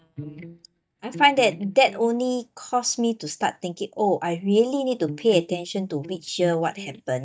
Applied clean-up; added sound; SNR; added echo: neural mask model DeepFilterNet 3.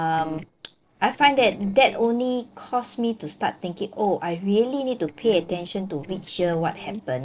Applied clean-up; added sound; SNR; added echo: neural separator model SepFormer DNS4.